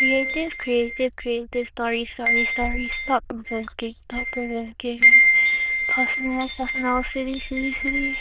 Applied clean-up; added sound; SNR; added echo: neural diffusion model UNIVERSE++.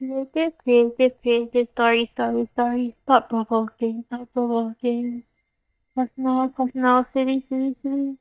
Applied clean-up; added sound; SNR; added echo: neural mask model DeepFilterNet 3.